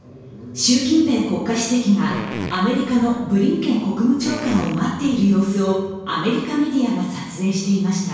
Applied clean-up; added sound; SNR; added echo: none; Fart; 12 dB; reverberation time 1.0 s.